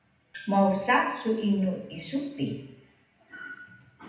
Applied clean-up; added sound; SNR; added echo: none; Gong; 16 dB; reverberation time 0.9 s.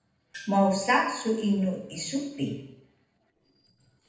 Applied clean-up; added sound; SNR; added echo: neural separator model SepFormer DNS4.